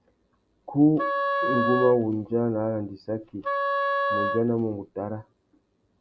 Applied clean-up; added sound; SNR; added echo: none; Wind instrument, woodwind instrument; 2 dB; none.